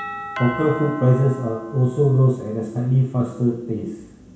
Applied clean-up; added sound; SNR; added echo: none; Doorbell; 14 dB; reverberation time 0.7 s.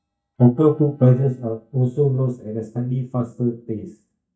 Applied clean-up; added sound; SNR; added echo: neural mask model DeepFilterNet 3.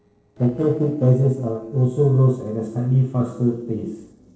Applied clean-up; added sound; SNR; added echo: neural separator model SepFormer DNS4.